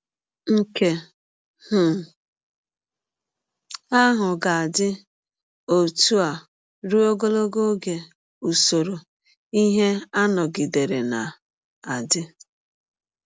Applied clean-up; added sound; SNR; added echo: none; none; none; none.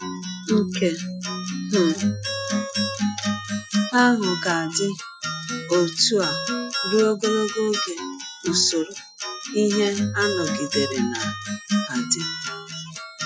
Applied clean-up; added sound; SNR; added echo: classical method Wiener filter.